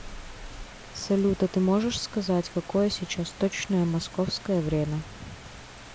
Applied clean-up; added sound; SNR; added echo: none; Rain; 15 dB; none.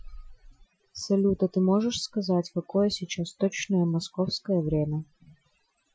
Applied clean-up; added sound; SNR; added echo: classical method Wiener filter.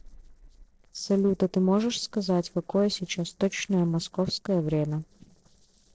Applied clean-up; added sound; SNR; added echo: neural separator model SepFormer DNS4.